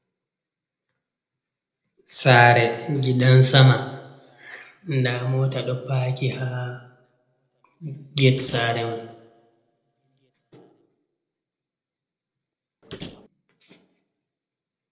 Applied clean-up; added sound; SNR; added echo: neural separator model SepFormer DNS4.